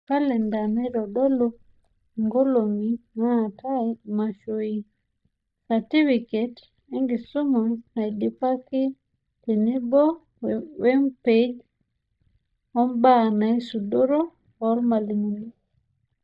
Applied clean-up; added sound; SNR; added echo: neural mask model DeepFilterNet 3.